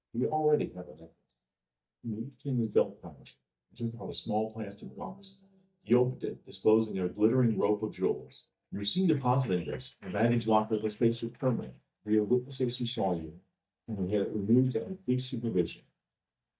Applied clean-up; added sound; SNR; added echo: neural mask model DeepFilterNet 3.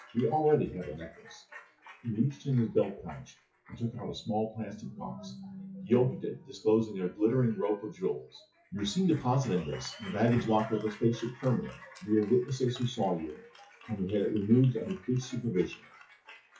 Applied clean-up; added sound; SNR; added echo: classical method WPE with log-MMSE.